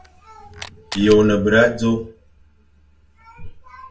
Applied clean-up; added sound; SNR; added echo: none; Camera; 16 dB; reverberation time 0.3 s.